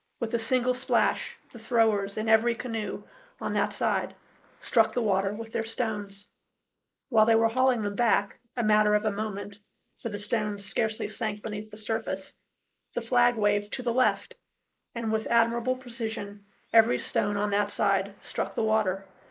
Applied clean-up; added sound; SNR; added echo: neural mask model Resemble Enhance denoiser.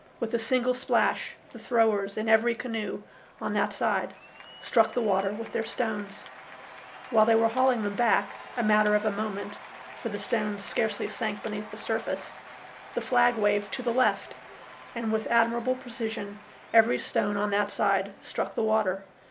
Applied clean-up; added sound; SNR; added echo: none; Applause / Cheering; 18 dB; none.